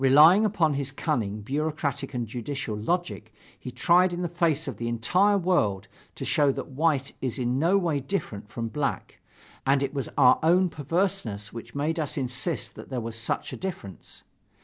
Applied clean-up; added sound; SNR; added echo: none; none; none; none.